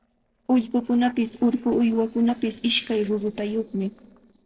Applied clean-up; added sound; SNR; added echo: neural separator model SepFormer DNS4.